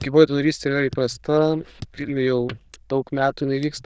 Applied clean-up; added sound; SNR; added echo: neural diffusion model UNIVERSE++.